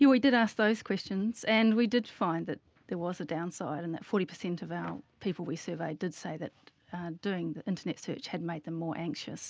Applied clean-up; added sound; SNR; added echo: none; none; none; none.